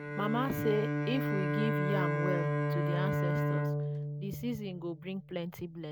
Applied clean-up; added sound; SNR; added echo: none; Bowed string instrument; -3 dB; none.